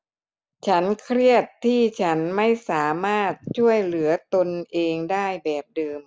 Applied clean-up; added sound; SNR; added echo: none; none; none; none.